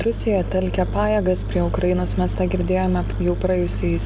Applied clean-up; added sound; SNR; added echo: none; none; none; none.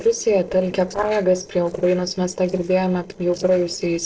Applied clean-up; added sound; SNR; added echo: neural separator model SepFormer DNS4.